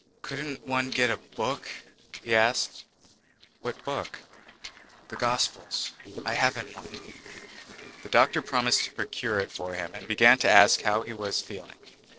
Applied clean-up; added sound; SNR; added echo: neural separator model SepFormer DNS4.